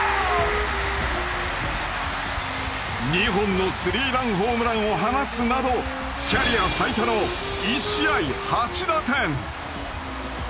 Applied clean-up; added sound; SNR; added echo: none; Wind instrument, woodwind instrument; 12 dB; none.